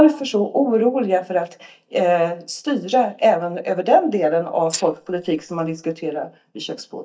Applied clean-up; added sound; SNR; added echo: neural mask model DeepFilterNet 3.